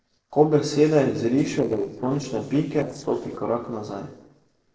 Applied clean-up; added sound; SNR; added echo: neural separator model SepFormer DNS4.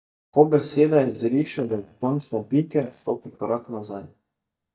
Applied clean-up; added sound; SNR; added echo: neural mask model DeepFilterNet 3.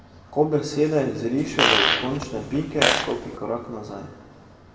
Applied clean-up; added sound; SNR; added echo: none; Fart; -3 dB; reverberation time 1.7 s.